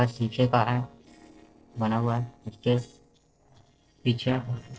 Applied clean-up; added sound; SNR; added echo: neural separator model SepFormer DNS4.